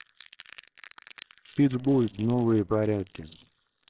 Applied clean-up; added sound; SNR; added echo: neural separator model SepFormer WHAMR!.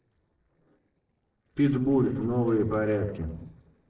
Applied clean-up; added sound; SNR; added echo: neural separator model SepFormer DNS4.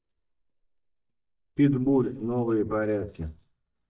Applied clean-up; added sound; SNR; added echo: neural mask model DeepFilterNet 3.